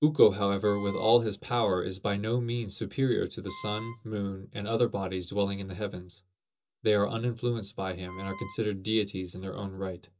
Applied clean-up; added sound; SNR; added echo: none; Wind instrument, woodwind instrument; 16 dB; reverberation time 0.2 s.